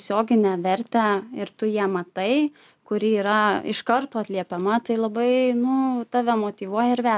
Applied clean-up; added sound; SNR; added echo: none; none; none; none.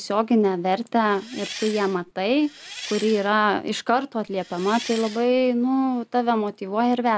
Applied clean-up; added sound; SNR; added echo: none; Engine; 15 dB; none.